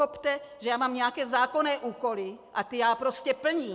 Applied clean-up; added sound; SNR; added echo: none; none; none; none.